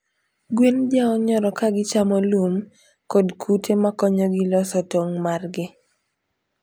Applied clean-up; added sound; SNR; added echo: none; none; none; none.